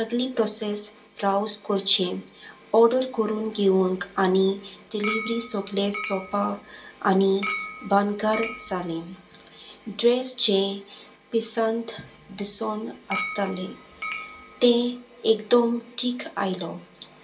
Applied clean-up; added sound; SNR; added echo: none; Chink, clink; 12 dB; reverberation time 0.2 s.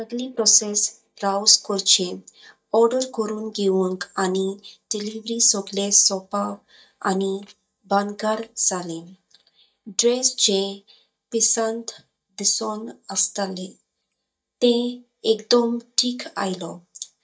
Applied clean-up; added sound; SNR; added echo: neural mask model DeepFilterNet 3.